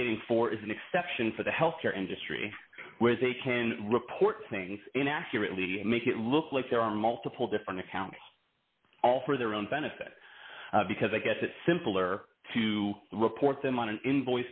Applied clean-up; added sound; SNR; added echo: none; none; none; none.